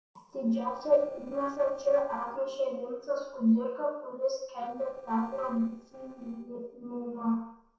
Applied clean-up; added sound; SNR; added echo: neural separator model SepFormer DNS4.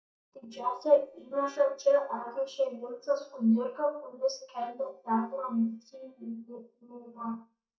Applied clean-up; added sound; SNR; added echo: neural mask model DeepFilterNet 3.